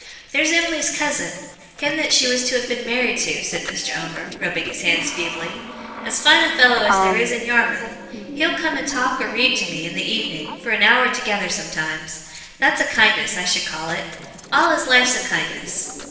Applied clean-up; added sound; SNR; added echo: neural separator model SepFormer DNS4.